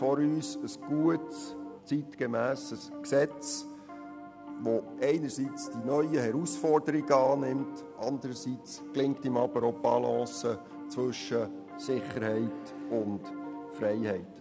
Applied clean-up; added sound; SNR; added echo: none; Piano; 11 dB; none.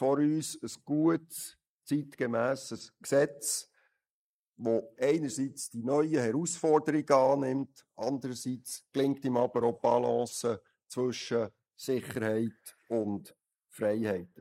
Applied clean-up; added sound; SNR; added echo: neural mask model Resemble Enhance denoiser.